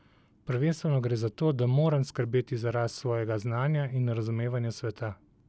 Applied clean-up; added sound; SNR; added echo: none; none; none; none.